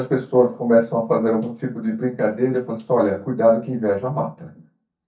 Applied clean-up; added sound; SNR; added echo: neural mask model DeepFilterNet 3.